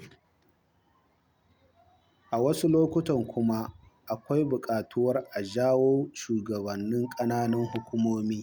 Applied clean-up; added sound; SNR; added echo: none; none; none; none.